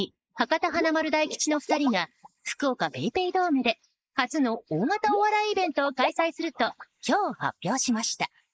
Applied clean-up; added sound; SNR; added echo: neural mask model Resemble Enhance denoiser.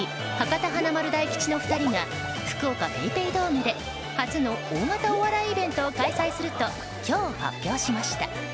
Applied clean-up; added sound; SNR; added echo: none; Water / Liquid; 12 dB; none.